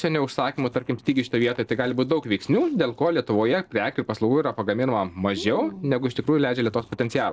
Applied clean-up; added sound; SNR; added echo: neural separator model SepFormer DNS4.